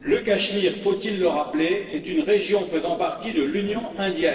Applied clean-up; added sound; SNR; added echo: neural separator model SepFormer DNS4.